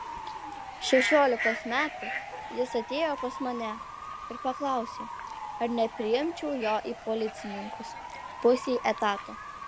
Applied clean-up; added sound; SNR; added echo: none; Bird / Fowl; 7 dB; none.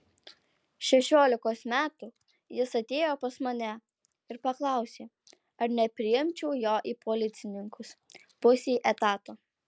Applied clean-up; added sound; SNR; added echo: none; none; none; none.